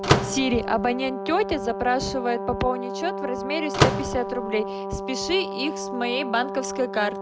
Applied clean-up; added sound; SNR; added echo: none; Slam / Microwave oven + Brass instrument; 2 dB; none.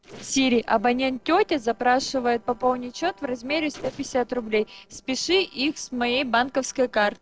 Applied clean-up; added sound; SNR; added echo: neural separator model SepFormer DNS4.